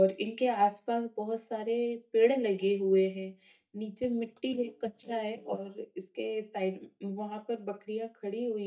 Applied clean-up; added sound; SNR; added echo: neural mask model DeepFilterNet 3.